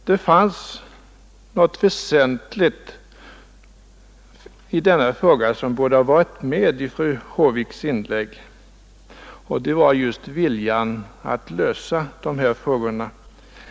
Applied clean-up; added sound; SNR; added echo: none; none; none; none.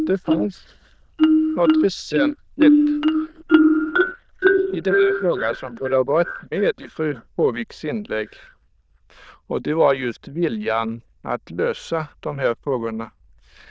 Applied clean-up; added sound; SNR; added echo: neural diffusion model UNIVERSE++.